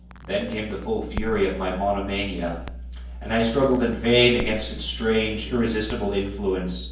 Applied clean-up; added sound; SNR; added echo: none; Crackle; 15 dB; reverberation time 0.9 s.